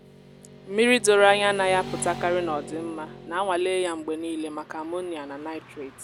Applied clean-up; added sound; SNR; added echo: none; Motorcycle / Traffic noise, roadway noise; 15 dB; none.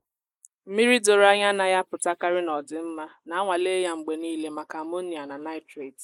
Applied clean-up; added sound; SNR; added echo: neural mask model Resemble Enhance denoiser.